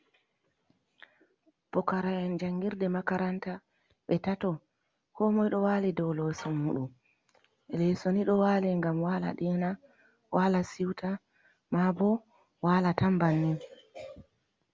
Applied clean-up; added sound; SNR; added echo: none; none; none; none.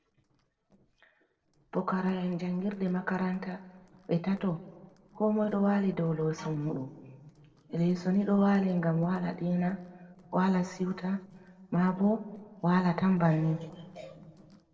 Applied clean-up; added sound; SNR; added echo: neural separator model SepFormer DNS4.